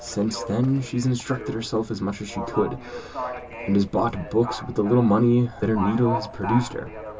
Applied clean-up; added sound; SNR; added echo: none; Livestock, farm animals, working animals; 11 dB; reverberation time 0.2 s.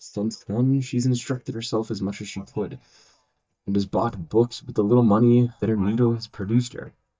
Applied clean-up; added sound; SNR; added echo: neural mask model DeepFilterNet 3.